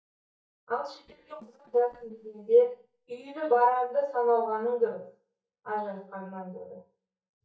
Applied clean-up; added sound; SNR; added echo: neural mask model DeepFilterNet 3.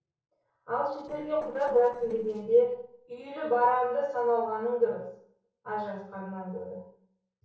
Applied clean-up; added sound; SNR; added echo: neural separator model SepFormer DNS4.